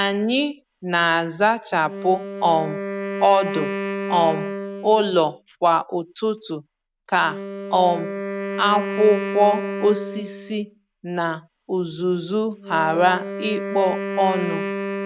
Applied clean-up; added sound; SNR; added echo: none; Wind instrument, woodwind instrument; 8 dB; none.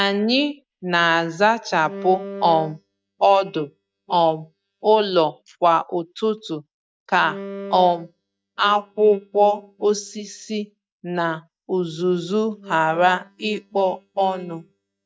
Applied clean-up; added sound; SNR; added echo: neural mask model DeepFilterNet 3.